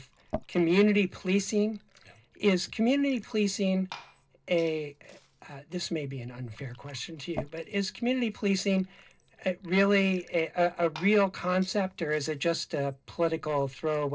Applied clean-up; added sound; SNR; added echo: neural separator model SepFormer DNS4.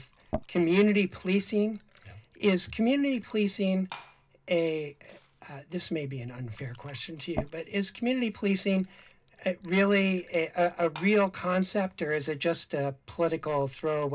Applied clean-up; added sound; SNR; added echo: none; Fill (with liquid) / Glass; 19 dB; reverberation time 0.2 s.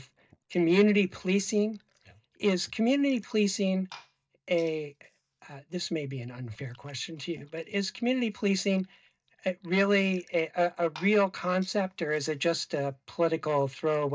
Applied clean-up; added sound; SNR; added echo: neural mask model DeepFilterNet 3.